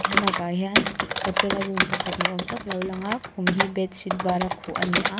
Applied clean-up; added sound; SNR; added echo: none; Computer keyboard; -2 dB; none.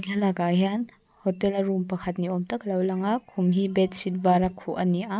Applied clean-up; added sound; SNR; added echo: none; none; none; none.